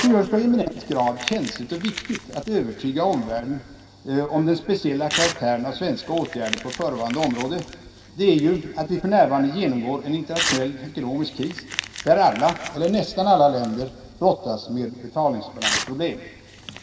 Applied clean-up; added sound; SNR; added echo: none; Crumpling, crinkling / Tearing; 11 dB; reverberation time 2.0 s.